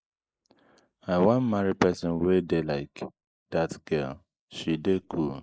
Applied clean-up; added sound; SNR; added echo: neural mask model Resemble Enhance denoiser.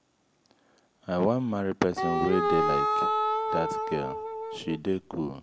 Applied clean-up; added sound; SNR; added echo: none; Wind instrument, woodwind instrument; -2 dB; none.